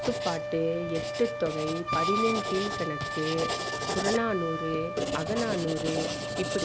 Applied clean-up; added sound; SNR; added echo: none; Writing + Wind instrument, woodwind instrument; 1 dB; none.